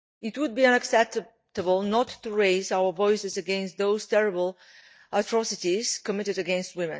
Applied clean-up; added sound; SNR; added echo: neural mask model DeepFilterNet 3.